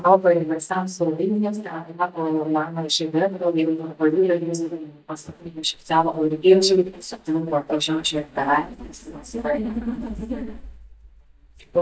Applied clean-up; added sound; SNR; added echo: neural mask model DeepFilterNet 3.